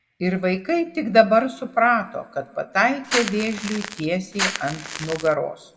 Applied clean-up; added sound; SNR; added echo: none; Crackle; 7 dB; reverberation time 2.1 s.